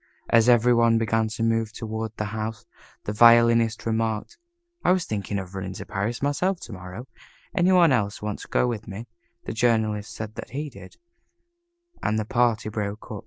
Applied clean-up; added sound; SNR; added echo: none; none; none; none.